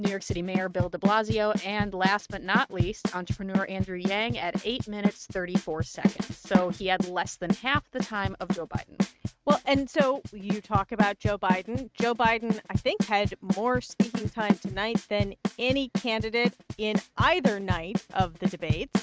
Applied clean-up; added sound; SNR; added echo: neural mask model RNNoise.